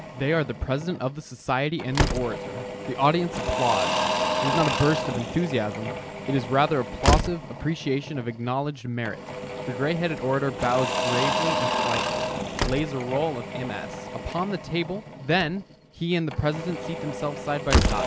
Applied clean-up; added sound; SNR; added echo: none; Engine / Drill / Mechanisms + Slam; 1 dB; none.